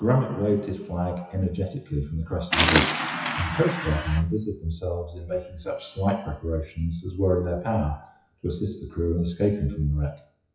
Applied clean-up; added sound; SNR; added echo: classical method WPE with log-MMSE.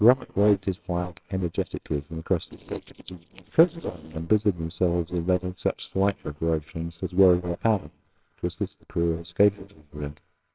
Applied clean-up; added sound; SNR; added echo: neural separator model SepFormer WHAMR!.